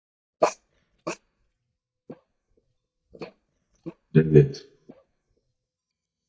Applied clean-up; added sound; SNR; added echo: neural mask model DeepFilterNet 3.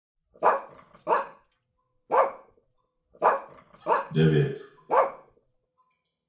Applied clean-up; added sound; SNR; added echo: none; Bark; -4 dB; reverberation time 0.6 s.